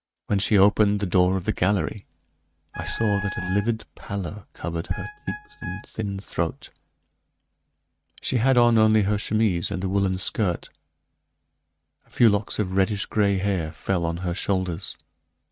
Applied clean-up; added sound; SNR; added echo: neural mask model RNNoise.